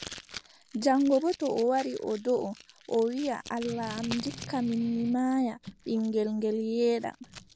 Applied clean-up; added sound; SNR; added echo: none; Strum + Packing tape, duct tape; 17 dB; none.